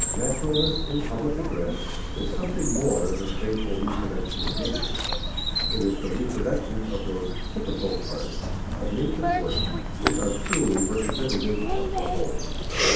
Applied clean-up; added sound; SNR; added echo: none; Bird vocalization, bird call, bird song; -2 dB; reverberation time 0.8 s.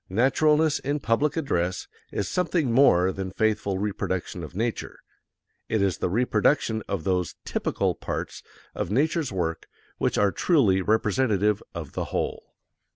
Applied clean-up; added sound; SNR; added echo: none; none; none; none.